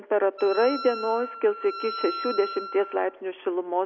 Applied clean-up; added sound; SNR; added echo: none; Wind instrument, woodwind instrument; 10 dB; none.